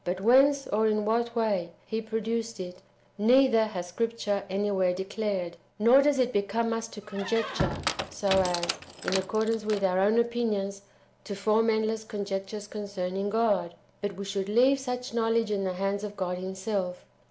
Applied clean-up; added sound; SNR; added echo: none; Squeak; 7 dB; none.